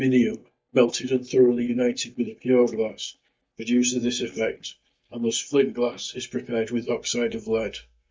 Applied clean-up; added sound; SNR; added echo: neural mask model DeepFilterNet 3.